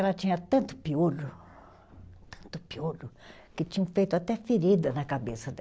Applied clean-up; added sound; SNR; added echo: none; none; none; none.